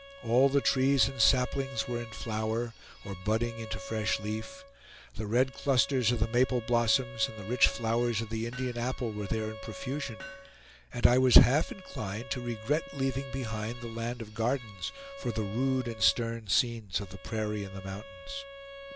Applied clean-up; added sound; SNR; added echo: none; Hammer + Bowed string instrument; 16 dB; none.